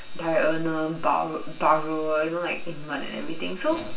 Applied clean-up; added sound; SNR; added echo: none; none; none; reverberation time 0.3 s.